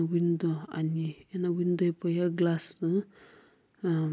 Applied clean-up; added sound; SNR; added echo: none; none; none; none.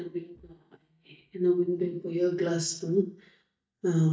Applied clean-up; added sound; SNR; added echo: neural mask model DeepFilterNet 3.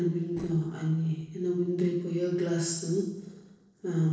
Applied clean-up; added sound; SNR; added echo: neural separator model SepFormer DNS4.